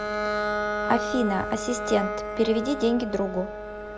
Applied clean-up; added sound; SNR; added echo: none; Bowed string instrument; 3 dB; none.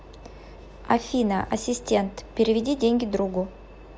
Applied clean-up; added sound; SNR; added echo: none; none; none; none.